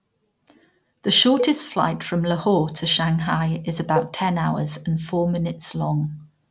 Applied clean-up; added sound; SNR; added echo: none; Cowbell; 11 dB; none.